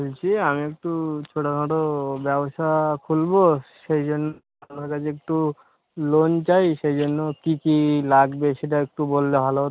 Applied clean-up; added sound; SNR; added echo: none; none; none; none.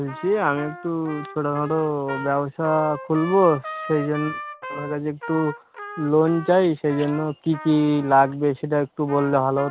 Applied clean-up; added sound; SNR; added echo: none; Trumpet; 15 dB; none.